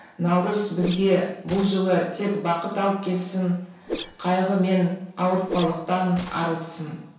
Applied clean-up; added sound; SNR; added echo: none; Whoosh, swoosh, swish; 14 dB; reverberation time 0.7 s.